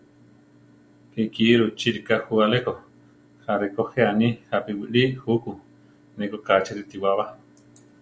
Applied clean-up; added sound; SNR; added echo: none; none; none; none.